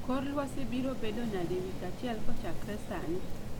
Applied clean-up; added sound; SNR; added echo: none; Rain; -4 dB; none.